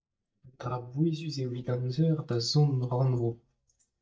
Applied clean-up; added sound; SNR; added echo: neural mask model DeepFilterNet 3.